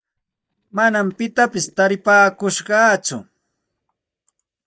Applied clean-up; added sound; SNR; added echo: neural mask model DeepFilterNet 3.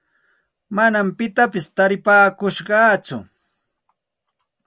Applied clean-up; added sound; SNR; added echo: none; none; none; none.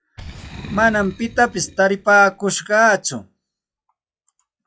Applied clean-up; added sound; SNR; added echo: classical method log-MMSE.